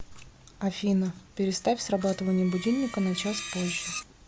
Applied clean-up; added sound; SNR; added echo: none; Screech; 13 dB; none.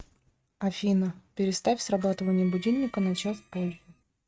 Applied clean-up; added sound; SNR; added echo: neural mask model RNNoise.